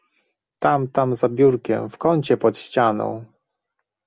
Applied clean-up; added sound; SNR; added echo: none; none; none; none.